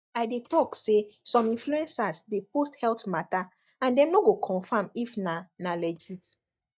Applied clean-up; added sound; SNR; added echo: neural mask model DeepFilterNet 3.